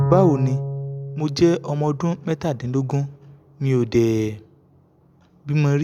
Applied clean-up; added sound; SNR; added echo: none; Bowed string instrument; 7 dB; none.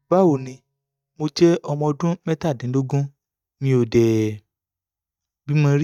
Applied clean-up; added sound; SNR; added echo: neural mask model DeepFilterNet 3.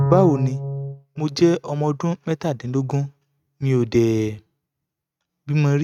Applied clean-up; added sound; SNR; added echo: neural mask model RNNoise.